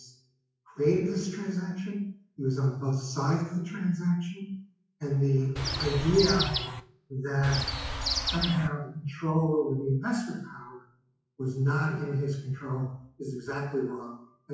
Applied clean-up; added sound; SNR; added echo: classical method WPE with log-MMSE.